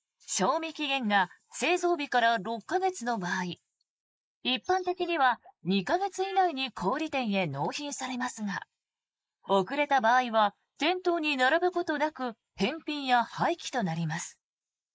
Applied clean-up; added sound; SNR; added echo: neural mask model Resemble Enhance denoiser.